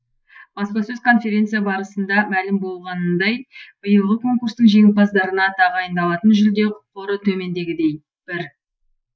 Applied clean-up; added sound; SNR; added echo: neural mask model Resemble Enhance denoiser.